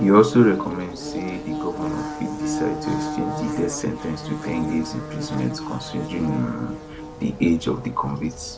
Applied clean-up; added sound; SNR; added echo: none; Buzz / Bird; 7 dB; none.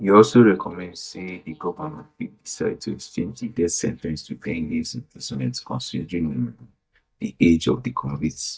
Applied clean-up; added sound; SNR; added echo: neural mask model DeepFilterNet 3.